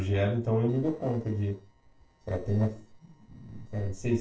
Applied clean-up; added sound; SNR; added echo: neural separator model SepFormer DNS4.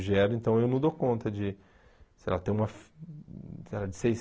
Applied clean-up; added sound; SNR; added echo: none; none; none; none.